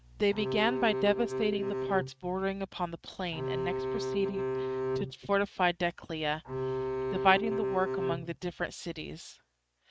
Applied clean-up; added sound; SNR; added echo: neural mask model RNNoise.